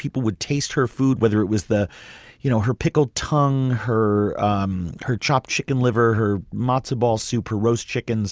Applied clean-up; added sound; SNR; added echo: none; none; none; none.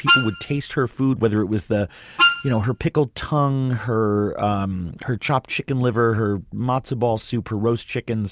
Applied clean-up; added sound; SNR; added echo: none; Wind instrument, woodwind instrument; -2 dB; none.